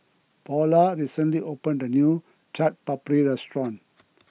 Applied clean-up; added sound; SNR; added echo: none; none; none; none.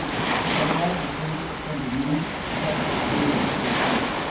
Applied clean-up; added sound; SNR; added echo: none; Waves, surf; -4 dB; reverberation time 0.9 s.